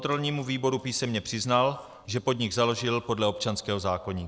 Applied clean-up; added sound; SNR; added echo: neural separator model SepFormer DNS4.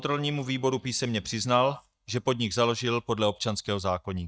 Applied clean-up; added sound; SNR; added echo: neural mask model DeepFilterNet 3.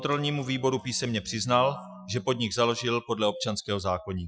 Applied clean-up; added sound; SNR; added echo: classical method Wiener filter.